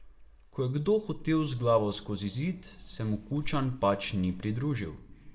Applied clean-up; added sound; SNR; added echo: none; Clock; 15 dB; reverberation time 0.6 s.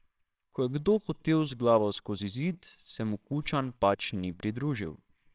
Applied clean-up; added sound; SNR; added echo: neural separator model SepFormer WHAMR!.